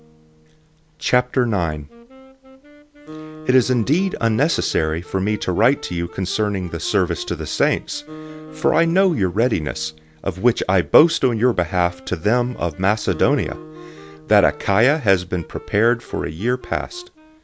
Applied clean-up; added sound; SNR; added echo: none; Wind instrument, woodwind instrument + Acoustic guitar; 20 dB; none.